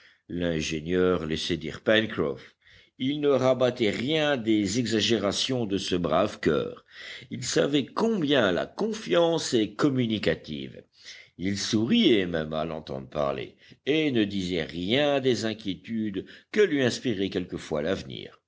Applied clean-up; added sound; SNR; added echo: none; none; none; none.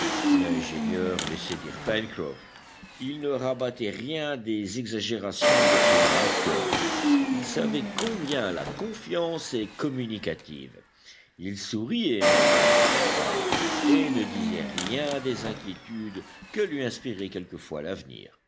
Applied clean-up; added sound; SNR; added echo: none; Engine; -4 dB; none.